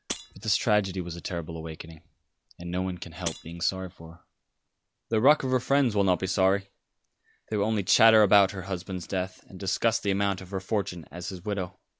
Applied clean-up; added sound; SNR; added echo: none; Shatter; 16 dB; none.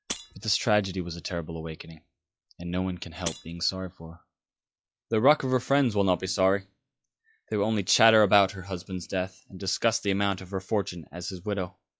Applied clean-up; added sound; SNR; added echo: classical method log-MMSE.